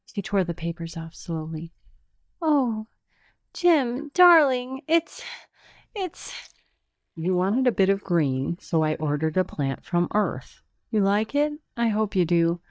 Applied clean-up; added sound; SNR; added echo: neural mask model DeepFilterNet 3.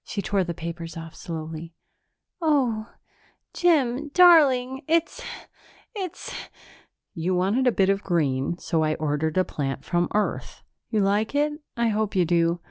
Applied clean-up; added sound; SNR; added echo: none; none; none; none.